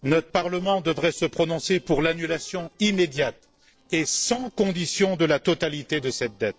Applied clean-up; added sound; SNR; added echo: neural separator model SepFormer DNS4.